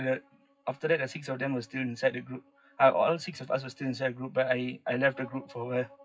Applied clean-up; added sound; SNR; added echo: classical method WPE with log-MMSE.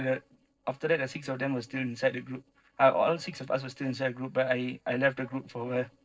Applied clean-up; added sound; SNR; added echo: neural separator model SepFormer DNS4.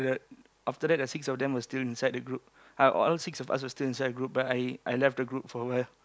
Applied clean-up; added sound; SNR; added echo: none; none; none; none.